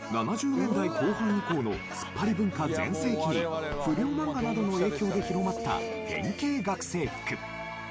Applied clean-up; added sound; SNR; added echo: none; Knock + Crackle; 20 dB; none.